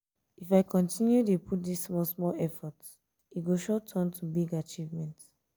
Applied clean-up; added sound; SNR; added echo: none; none; none; none.